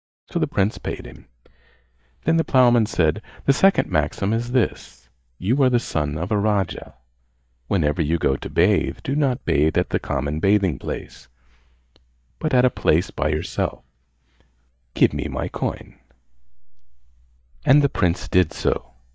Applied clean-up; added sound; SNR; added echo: neural mask model DeepFilterNet 3.